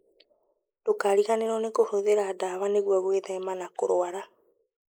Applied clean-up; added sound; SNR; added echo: neural mask model Resemble Enhance denoiser.